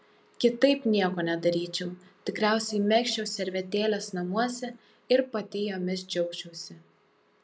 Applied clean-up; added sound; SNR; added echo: none; none; none; none.